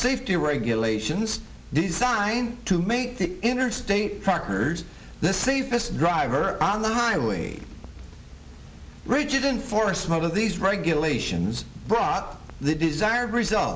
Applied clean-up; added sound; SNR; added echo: none; none; none; none.